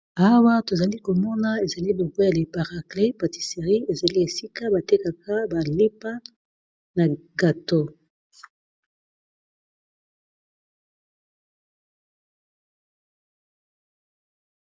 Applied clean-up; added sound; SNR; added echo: none; none; none; none.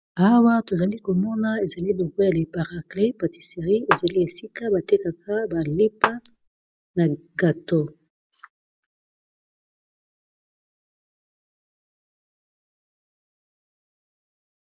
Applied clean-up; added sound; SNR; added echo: none; Clapping; 0 dB; none.